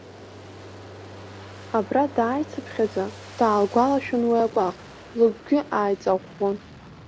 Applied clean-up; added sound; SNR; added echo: none; Aircraft + Bowed string instrument; 17 dB; none.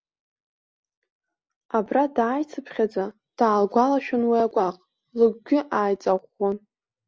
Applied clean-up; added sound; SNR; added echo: none; none; none; none.